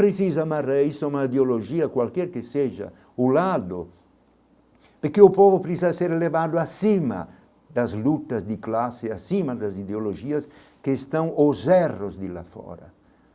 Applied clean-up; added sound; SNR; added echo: none; none; none; none.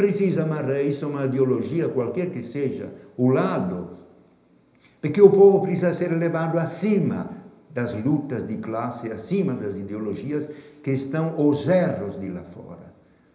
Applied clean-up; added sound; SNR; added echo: none; none; none; reverberation time 1.0 s.